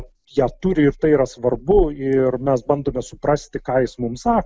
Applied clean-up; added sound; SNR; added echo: none; none; none; none.